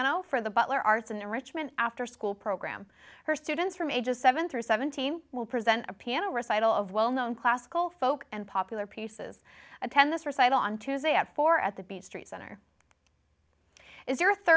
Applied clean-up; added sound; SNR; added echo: none; none; none; none.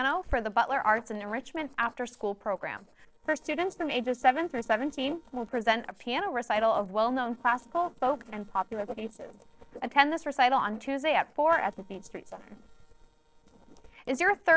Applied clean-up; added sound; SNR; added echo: neural separator model SepFormer DNS4.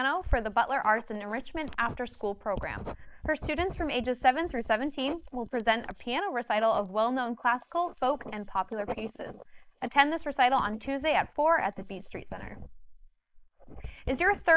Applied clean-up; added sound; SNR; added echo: neural mask model Resemble Enhance denoiser.